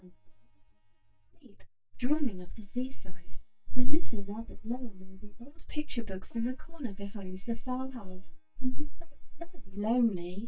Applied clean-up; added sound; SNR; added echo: neural mask model DeepFilterNet 3.